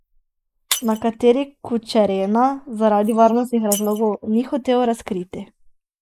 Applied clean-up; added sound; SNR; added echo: neural mask model Resemble Enhance denoiser.